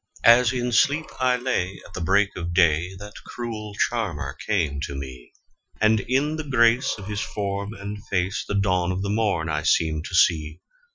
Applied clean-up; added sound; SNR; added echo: classical method Wiener filter.